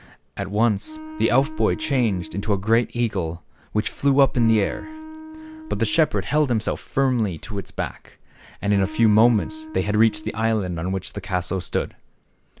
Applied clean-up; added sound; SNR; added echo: none; Wind instrument, woodwind instrument; 15 dB; none.